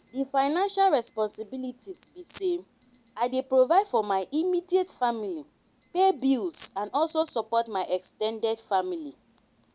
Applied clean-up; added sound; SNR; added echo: none; Alarm; 14 dB; none.